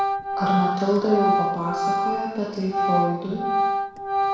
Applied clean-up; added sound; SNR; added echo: none; Organ; -2 dB; reverberation time 1.1 s.